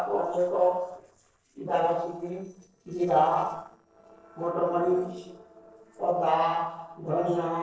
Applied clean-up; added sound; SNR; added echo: neural separator model SepFormer DNS4.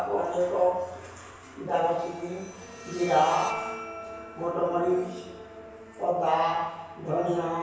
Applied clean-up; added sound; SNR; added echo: none; Bowed string instrument; 15 dB; reverberation time 1.1 s.